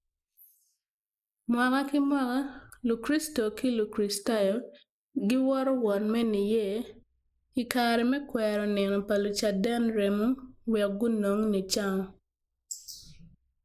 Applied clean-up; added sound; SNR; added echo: neural mask model Resemble Enhance denoiser.